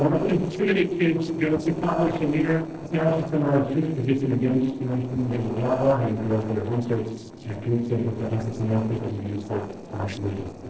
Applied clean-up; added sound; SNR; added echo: neural separator model SepFormer DNS4.